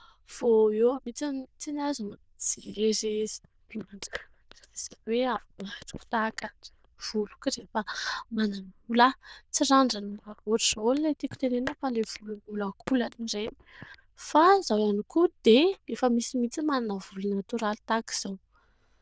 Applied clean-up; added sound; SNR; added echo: neural diffusion model UNIVERSE++.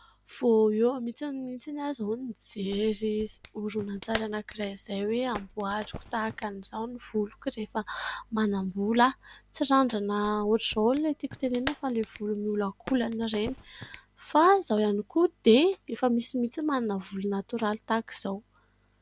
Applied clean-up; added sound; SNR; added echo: none; Clapping; 15 dB; none.